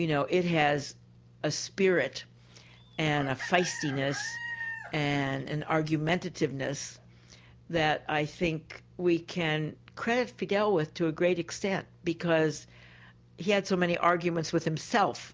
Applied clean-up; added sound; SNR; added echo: none; Chicken, rooster; 12 dB; none.